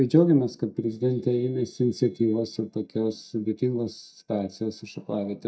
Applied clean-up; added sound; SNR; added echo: neural mask model DeepFilterNet 3.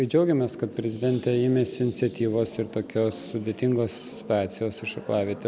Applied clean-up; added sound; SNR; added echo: none; none; none; none.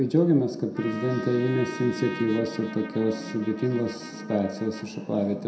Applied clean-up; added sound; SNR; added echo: none; Trumpet; 15 dB; reverberation time 0.6 s.